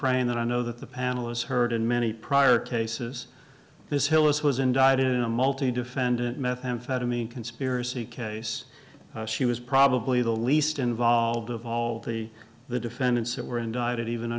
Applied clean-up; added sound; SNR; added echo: none; none; none; none.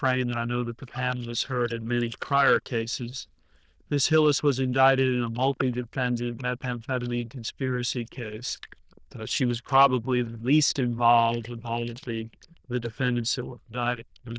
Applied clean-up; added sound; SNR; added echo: neural diffusion model UNIVERSE++.